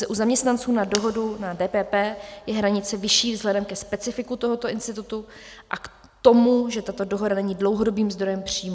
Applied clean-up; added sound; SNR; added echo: none; Fire; 15 dB; none.